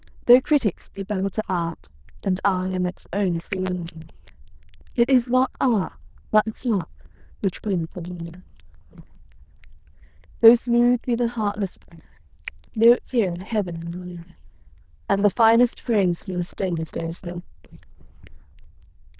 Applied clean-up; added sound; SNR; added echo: neural diffusion model UNIVERSE++.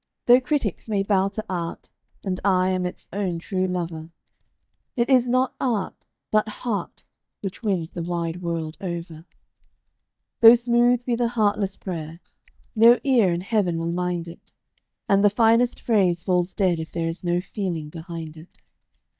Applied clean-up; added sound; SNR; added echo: neural mask model DeepFilterNet 3.